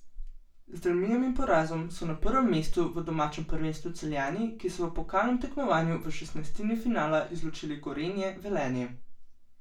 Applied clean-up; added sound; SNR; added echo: none; none; none; reverberation time 0.3 s.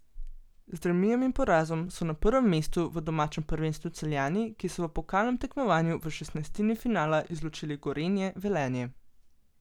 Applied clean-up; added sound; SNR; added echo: none; none; none; none.